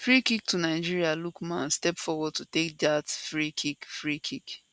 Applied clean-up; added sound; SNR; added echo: none; none; none; none.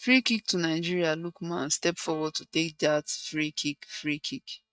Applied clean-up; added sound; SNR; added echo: neural mask model DeepFilterNet 3.